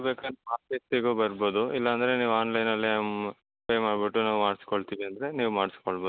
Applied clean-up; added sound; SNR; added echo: none; none; none; none.